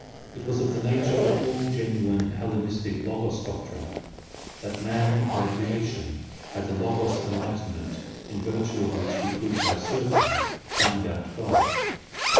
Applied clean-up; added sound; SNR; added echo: none; Zipper (clothing); 2 dB; reverberation time 1.1 s.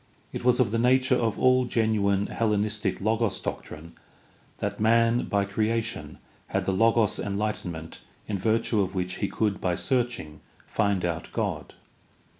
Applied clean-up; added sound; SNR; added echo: none; none; none; none.